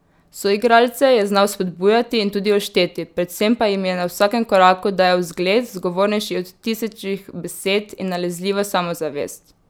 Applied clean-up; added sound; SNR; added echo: none; none; none; none.